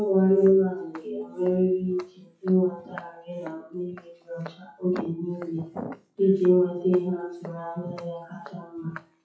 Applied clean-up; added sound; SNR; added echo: classical method WPE with log-MMSE.